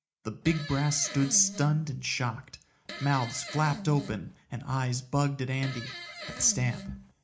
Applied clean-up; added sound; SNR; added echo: none; Fart; 12 dB; reverberation time 0.4 s.